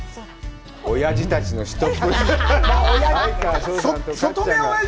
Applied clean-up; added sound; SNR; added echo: none; Zipper (clothing); 0 dB; none.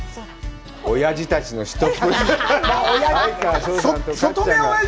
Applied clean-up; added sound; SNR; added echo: none; none; none; none.